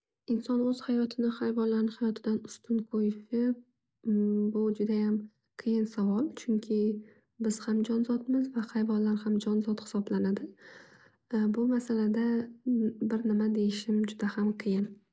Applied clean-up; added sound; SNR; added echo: none; none; none; none.